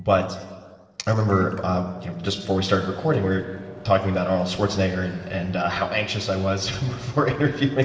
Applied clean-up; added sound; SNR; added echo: neural separator model SepFormer DNS4.